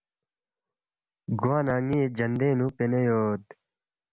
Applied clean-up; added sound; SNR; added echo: none; none; none; none.